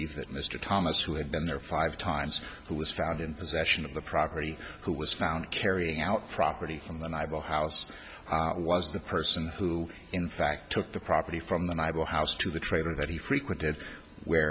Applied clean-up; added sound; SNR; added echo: none; none; none; none.